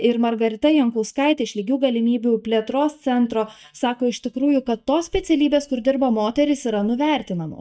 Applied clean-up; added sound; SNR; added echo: neural mask model DeepFilterNet 3.